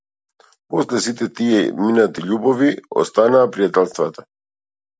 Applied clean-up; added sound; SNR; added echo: none; none; none; none.